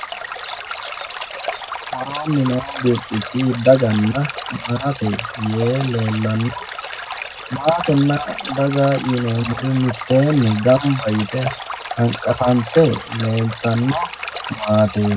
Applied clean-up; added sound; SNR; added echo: none; Stream; 10 dB; reverberation time 0.4 s.